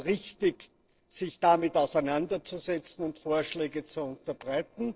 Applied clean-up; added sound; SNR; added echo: neural separator model SepFormer DNS4.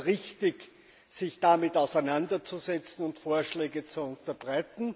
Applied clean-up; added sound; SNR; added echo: none; none; none; none.